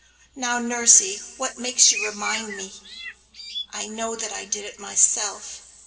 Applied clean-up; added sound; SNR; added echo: none; Bird; 10 dB; reverberation time 2.7 s.